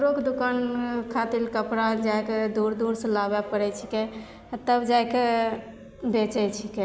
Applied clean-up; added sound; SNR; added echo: none; none; none; none.